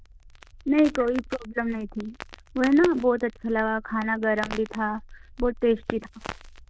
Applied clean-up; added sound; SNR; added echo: neural diffusion model UNIVERSE++.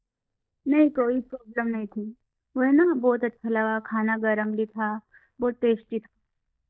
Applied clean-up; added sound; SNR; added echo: neural mask model DeepFilterNet 3.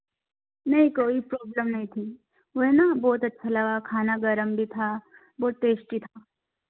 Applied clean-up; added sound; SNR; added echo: none; none; none; none.